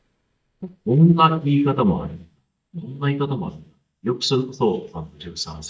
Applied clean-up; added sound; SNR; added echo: neural mask model DeepFilterNet 3.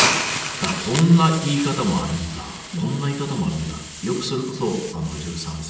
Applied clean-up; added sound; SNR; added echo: none; Hiss; 6 dB; reverberation time 0.8 s.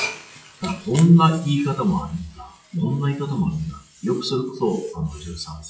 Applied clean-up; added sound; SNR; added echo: classical method WPE with log-MMSE.